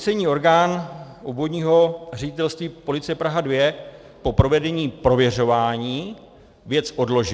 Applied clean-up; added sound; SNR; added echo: none; none; none; none.